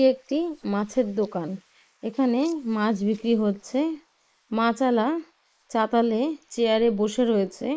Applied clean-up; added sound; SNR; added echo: neural mask model Resemble Enhance denoiser.